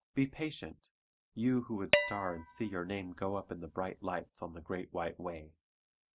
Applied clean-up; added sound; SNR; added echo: none; Dishes, pots, and pans; -4 dB; none.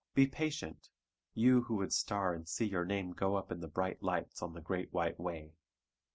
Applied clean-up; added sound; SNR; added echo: none; none; none; none.